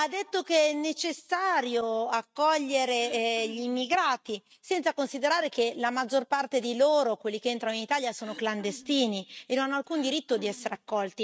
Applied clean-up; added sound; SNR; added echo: neural mask model RNNoise.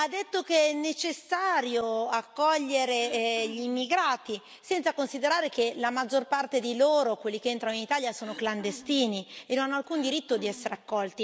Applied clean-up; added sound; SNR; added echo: none; Cough; 20 dB; none.